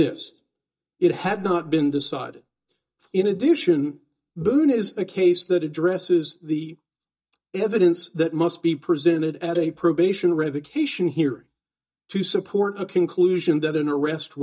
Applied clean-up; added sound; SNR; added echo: neural mask model DeepFilterNet 3.